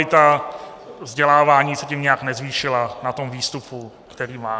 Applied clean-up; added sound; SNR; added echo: none; none; none; none.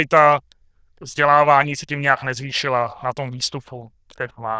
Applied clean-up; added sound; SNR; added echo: neural diffusion model UNIVERSE++.